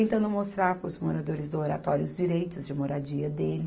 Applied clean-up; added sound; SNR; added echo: none; none; none; none.